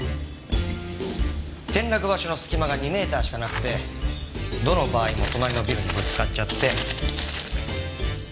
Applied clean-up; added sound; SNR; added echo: none; Walk, footsteps; 9 dB; none.